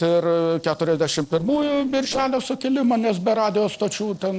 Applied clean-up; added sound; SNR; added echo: neural separator model SepFormer DNS4.